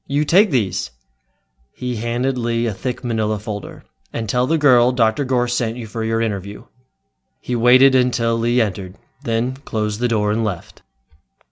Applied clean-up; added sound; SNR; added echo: none; none; none; none.